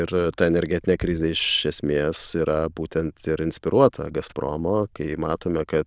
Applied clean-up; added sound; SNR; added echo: neural diffusion model UNIVERSE++.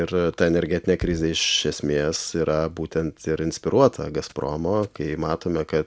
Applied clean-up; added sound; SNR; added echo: none; Bass drum + Coin (dropping); 19 dB; none.